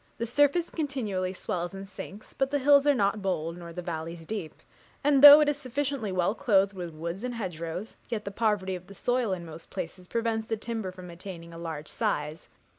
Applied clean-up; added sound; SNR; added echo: none; none; none; none.